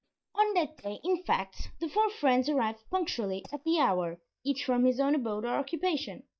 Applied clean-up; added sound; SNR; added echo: neural mask model DeepFilterNet 3.